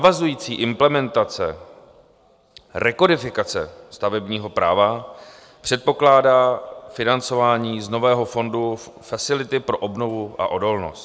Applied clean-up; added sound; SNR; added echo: none; none; none; none.